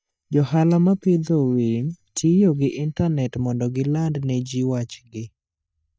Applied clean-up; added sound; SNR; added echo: neural mask model DeepFilterNet 3.